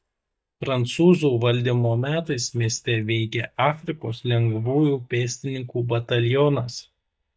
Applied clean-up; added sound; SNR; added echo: neural mask model DeepFilterNet 3.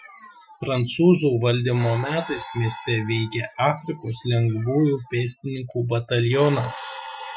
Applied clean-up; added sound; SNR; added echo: classical method Wiener filter.